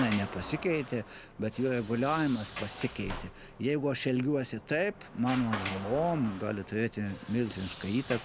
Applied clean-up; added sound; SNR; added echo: none; Sliding door; 12 dB; none.